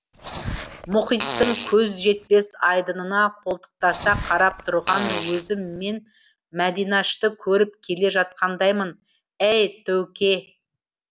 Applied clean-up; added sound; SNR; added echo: none; Fart; 8 dB; none.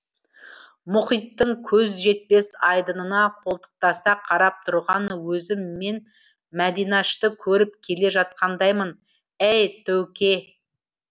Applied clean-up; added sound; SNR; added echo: none; none; none; none.